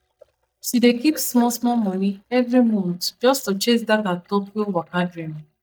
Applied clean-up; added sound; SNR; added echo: neural mask model DeepFilterNet 3.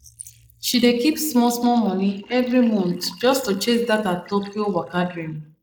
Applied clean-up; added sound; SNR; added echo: neural mask model Resemble Enhance denoiser.